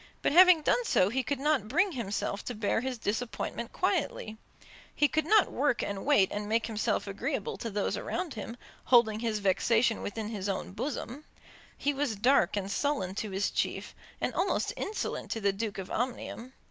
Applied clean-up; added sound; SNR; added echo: none; none; none; none.